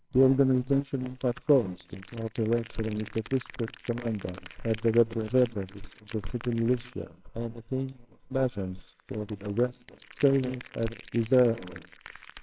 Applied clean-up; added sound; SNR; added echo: neural separator model SepFormer WHAMR!.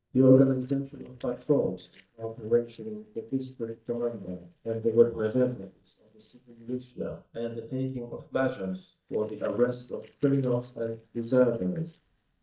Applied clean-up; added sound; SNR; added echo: neural mask model DeepFilterNet 3.